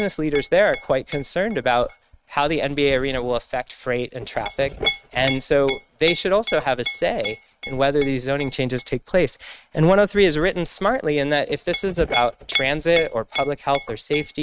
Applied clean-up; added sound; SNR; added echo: neural mask model RNNoise.